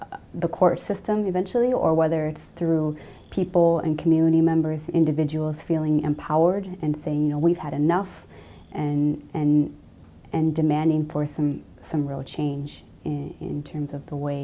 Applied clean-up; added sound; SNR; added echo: none; none; none; none.